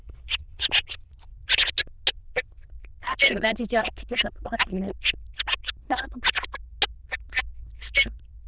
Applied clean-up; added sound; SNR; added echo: neural diffusion model UNIVERSE++.